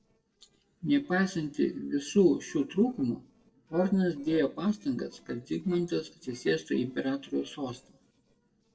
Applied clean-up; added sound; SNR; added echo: neural separator model SepFormer DNS4.